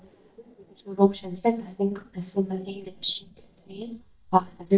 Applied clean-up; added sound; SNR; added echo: neural mask model DeepFilterNet 3.